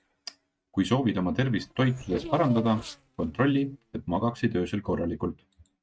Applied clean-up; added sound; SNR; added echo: neural mask model RNNoise.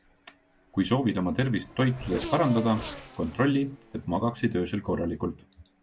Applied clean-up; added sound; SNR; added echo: none; Race car, auto racing / Accelerating, revving, vroom; 14 dB; none.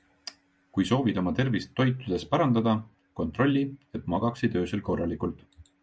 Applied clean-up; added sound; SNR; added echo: none; none; none; none.